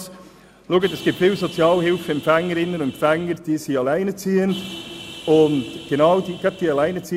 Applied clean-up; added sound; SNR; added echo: none; Vehicle horn, car horn, honking; 16 dB; none.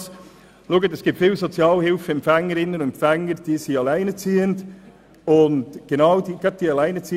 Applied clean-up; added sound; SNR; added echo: none; none; none; none.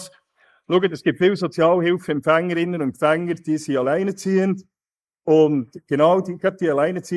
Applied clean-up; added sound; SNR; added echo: neural mask model Resemble Enhance denoiser.